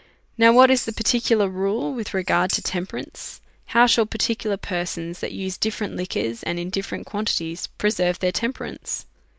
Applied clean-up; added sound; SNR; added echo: neural mask model Resemble Enhance denoiser.